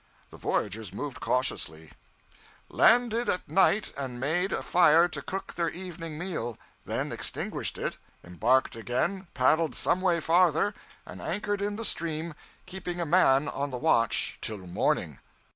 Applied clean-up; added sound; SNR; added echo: none; none; none; none.